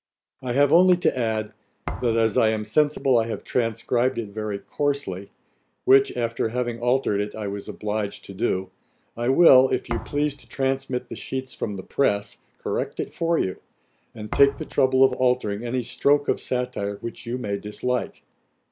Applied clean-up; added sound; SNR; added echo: none; Thump, thud; 12 dB; none.